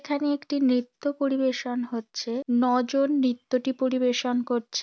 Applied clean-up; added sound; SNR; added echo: none; none; none; none.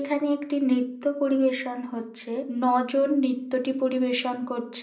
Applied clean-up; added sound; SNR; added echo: none; none; none; reverberation time 0.5 s.